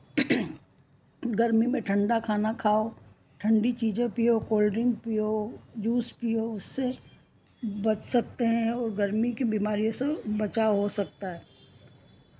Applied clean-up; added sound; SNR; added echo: none; none; none; none.